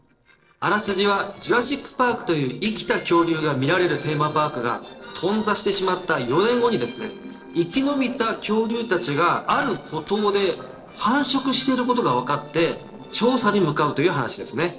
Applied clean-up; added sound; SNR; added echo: neural separator model SepFormer DNS4.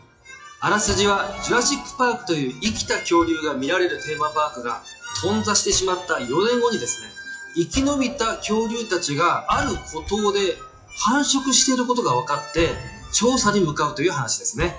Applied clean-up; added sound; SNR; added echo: classical method WPE with log-MMSE.